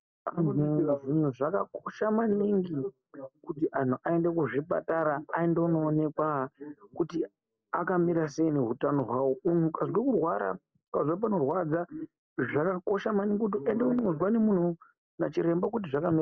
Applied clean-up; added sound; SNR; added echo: none; none; none; none.